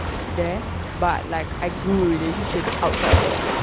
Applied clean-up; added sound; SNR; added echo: none; Waves, surf; -1 dB; none.